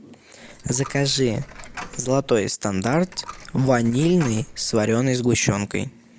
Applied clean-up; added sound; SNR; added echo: none; Coin (dropping); 17 dB; none.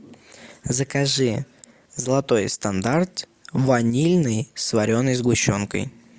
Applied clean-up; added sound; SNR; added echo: none; none; none; none.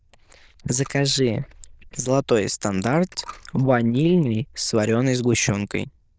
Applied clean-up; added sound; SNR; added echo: neural diffusion model UNIVERSE++.